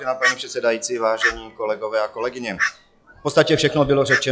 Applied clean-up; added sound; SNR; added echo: classical method log-MMSE.